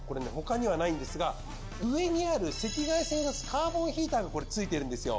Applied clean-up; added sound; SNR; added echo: none; Engine; 11 dB; none.